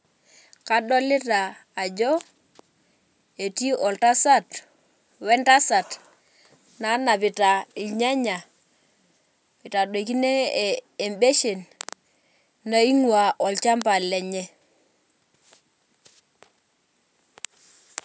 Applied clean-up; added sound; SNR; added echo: none; none; none; none.